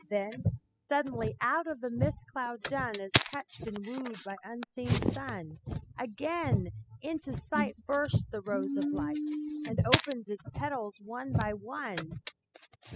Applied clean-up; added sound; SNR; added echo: classical method spectral subtraction.